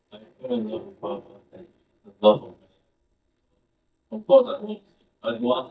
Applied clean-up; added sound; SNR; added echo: neural mask model DeepFilterNet 3.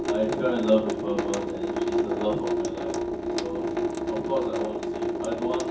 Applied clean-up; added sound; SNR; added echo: none; Drip / Sink (filling or washing) / Water tap, faucet; -2 dB; reverberation time 0.6 s.